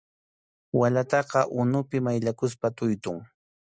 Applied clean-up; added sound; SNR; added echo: none; none; none; none.